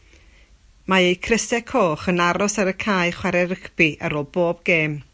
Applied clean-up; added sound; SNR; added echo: none; none; none; none.